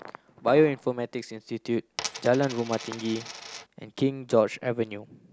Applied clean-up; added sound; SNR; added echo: none; Coin (dropping); 11 dB; none.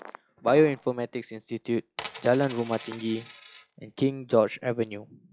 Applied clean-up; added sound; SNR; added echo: classical method log-MMSE.